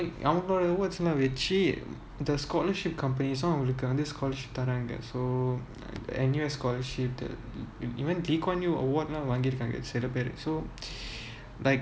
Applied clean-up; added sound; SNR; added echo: none; none; none; none.